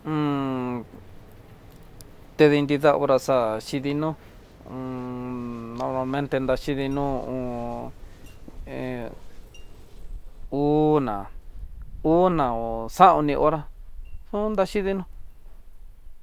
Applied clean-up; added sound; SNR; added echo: none; Mechanical fan; 14 dB; none.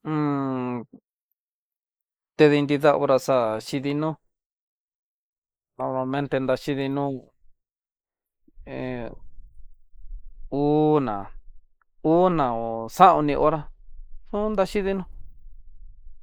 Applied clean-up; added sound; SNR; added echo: neural mask model Resemble Enhance denoiser.